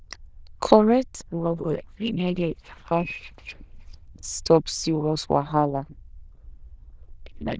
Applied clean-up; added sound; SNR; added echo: neural diffusion model UNIVERSE++.